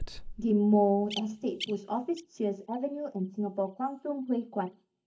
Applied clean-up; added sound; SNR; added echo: neural mask model DeepFilterNet 3.